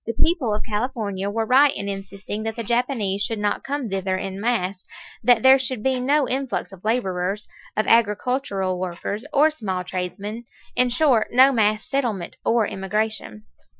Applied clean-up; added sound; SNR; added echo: classical method Wiener filter.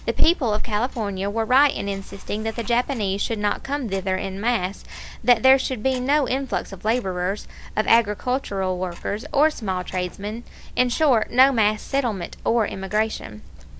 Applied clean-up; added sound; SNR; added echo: none; Tick-tock; 15 dB; none.